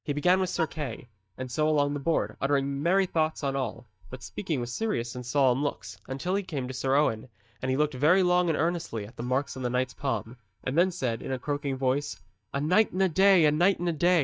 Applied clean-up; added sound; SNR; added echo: neural mask model DeepFilterNet 3.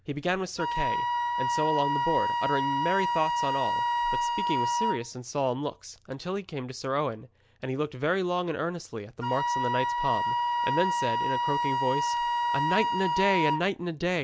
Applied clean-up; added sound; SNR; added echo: none; Wind instrument, woodwind instrument; -1 dB; none.